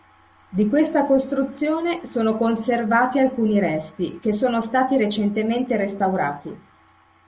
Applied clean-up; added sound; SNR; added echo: none; none; none; none.